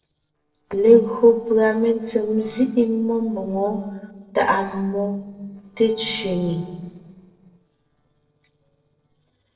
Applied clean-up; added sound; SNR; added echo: neural separator model SepFormer DNS4.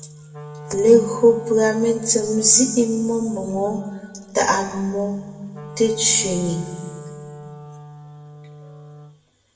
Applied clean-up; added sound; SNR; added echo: none; Wind instrument, woodwind instrument; 17 dB; reverberation time 1.7 s.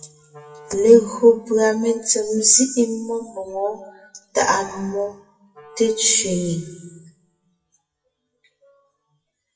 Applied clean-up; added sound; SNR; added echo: classical method WPE with log-MMSE.